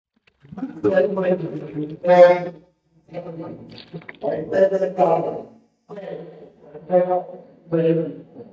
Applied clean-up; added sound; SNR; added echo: neural mask model DeepFilterNet 3.